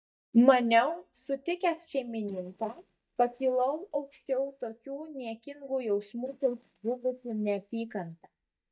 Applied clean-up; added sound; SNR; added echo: neural mask model DeepFilterNet 3.